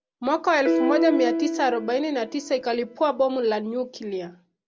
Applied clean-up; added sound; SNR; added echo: none; Piano; 3 dB; none.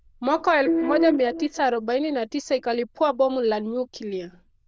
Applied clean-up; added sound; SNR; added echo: neural diffusion model UNIVERSE++.